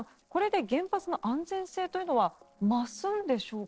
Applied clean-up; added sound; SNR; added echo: neural separator model SepFormer DNS4.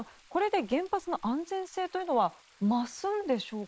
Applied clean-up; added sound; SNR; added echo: neural mask model Resemble Enhance denoiser.